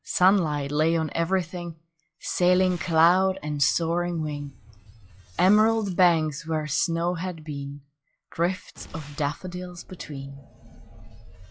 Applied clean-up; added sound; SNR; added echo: classical method log-MMSE.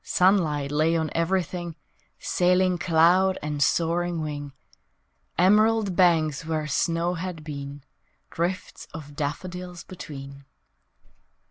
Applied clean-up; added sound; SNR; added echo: none; none; none; none.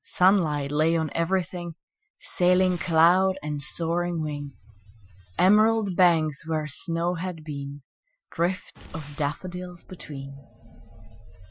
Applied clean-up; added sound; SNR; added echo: classical method Wiener filter.